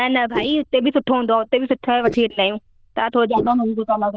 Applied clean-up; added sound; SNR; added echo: neural diffusion model UNIVERSE++.